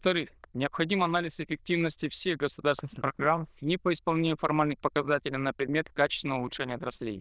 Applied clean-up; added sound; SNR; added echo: neural diffusion model UNIVERSE++.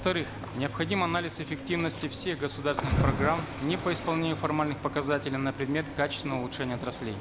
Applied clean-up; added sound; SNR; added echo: none; Cricket / Waves, surf; 5 dB; none.